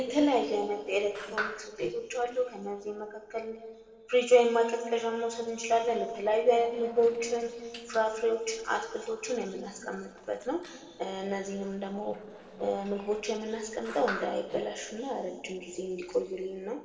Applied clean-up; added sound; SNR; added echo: neural separator model SepFormer DNS4.